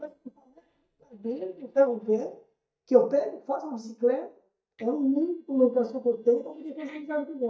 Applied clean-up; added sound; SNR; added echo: neural mask model DeepFilterNet 3.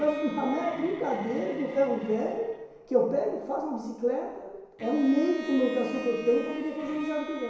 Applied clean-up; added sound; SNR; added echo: none; Bowed string instrument; 14 dB; reverberation time 1.0 s.